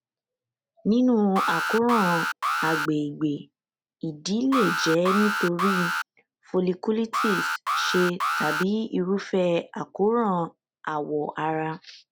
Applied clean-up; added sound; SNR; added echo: none; Alarm; 1 dB; none.